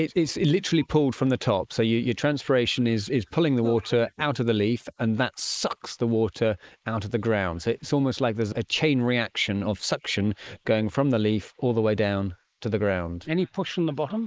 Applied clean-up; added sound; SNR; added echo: neural mask model Resemble Enhance denoiser.